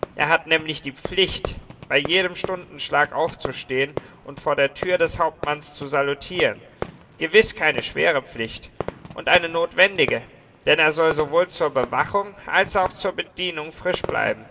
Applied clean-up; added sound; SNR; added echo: none; Fireworks; 14 dB; reverberation time 0.3 s.